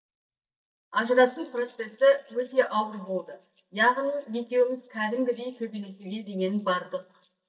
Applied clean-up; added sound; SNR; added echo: neural mask model DeepFilterNet 3.